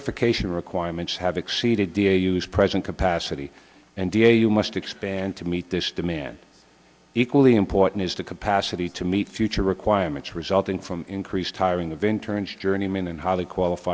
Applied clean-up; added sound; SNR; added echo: none; none; none; none.